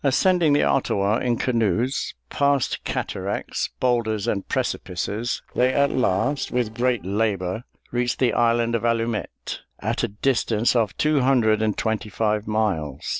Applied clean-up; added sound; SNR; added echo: neural separator model SepFormer DNS4.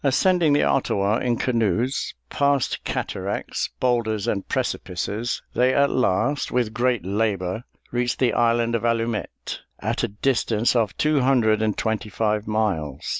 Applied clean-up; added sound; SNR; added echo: none; none; none; none.